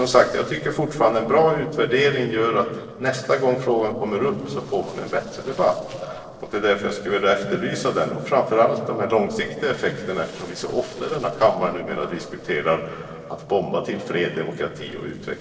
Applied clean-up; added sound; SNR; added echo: neural separator model SepFormer DNS4.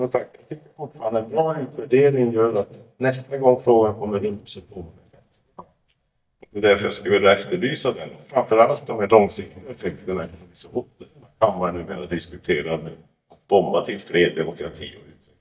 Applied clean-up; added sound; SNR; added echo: neural mask model DeepFilterNet 3.